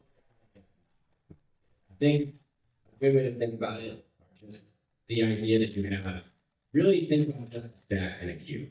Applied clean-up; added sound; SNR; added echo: neural mask model DeepFilterNet 3.